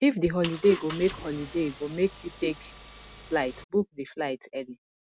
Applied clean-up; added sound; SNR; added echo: none; Engine; 13 dB; none.